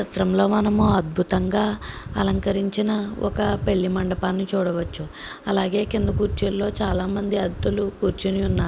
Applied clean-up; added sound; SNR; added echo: none; none; none; none.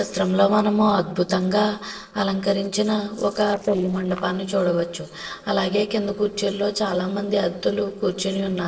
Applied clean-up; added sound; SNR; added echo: neural separator model SepFormer DNS4.